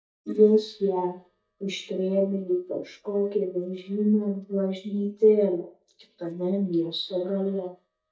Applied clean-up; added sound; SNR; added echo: neural mask model DeepFilterNet 3.